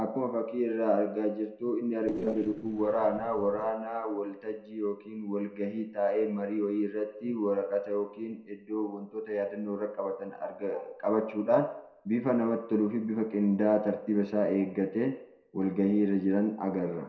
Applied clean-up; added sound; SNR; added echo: neural separator model SepFormer DNS4.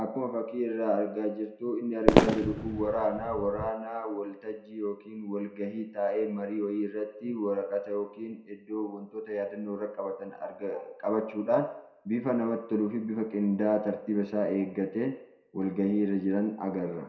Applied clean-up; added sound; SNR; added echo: none; Fireworks; -4 dB; reverberation time 0.5 s.